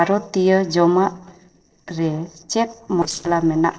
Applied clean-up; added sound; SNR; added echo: neural separator model SepFormer DNS4.